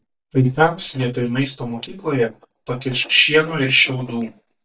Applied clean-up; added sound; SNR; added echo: neural mask model DeepFilterNet 3.